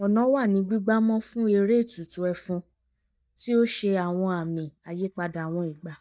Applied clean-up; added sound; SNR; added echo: neural mask model DeepFilterNet 3.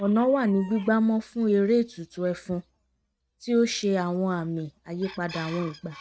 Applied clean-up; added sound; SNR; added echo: neural mask model RNNoise.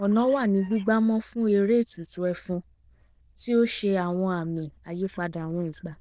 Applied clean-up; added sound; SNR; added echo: neural diffusion model UNIVERSE++.